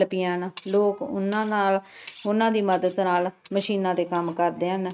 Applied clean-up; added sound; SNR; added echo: neural mask model RNNoise.